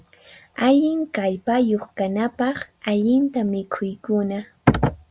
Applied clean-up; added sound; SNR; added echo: none; none; none; none.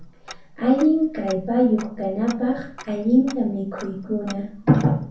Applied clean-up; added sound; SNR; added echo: none; Tick-tock; 20 dB; reverberation time 0.5 s.